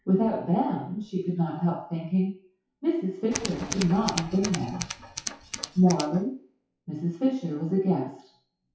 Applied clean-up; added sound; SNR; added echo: classical method WPE with log-MMSE.